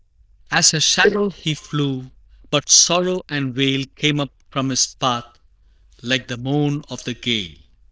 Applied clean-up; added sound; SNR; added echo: neural diffusion model UNIVERSE++.